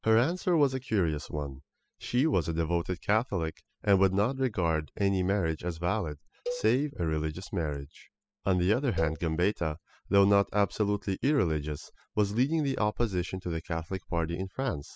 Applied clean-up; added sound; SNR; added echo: classical method spectral subtraction.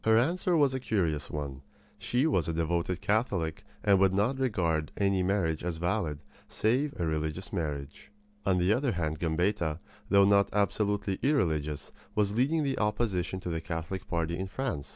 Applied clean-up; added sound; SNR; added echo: none; none; none; none.